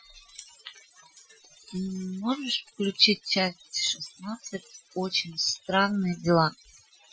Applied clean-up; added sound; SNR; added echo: classical method Wiener filter.